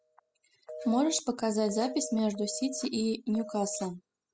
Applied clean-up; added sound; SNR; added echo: classical method spectral subtraction.